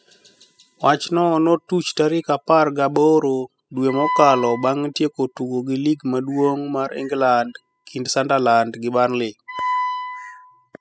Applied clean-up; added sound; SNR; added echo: classical method spectral subtraction.